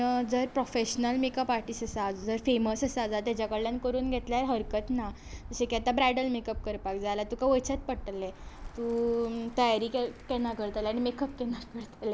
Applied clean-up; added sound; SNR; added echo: none; Bird; 14 dB; none.